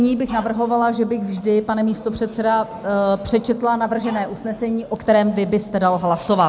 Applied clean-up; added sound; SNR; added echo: none; Dog; 17 dB; none.